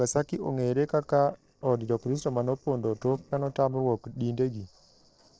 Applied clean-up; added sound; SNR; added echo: neural separator model SepFormer DNS4.